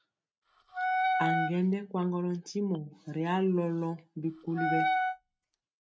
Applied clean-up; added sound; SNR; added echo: neural mask model RNNoise.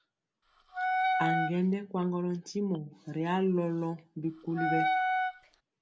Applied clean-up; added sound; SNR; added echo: none; Wind instrument, woodwind instrument; -2 dB; none.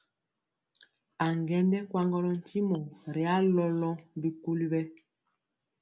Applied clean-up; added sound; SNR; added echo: none; none; none; none.